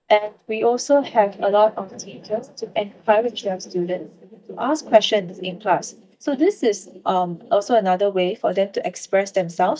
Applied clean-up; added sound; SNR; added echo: neural mask model DeepFilterNet 3.